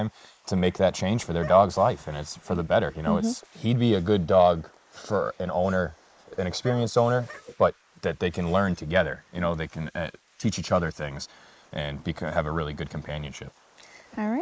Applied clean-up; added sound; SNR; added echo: neural mask model Resemble Enhance denoiser.